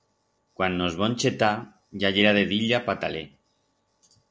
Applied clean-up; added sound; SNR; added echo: none; none; none; none.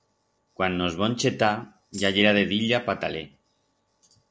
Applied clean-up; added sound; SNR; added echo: none; Tambourine; 18 dB; none.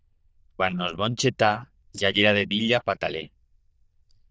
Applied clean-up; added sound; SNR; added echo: neural diffusion model UNIVERSE++.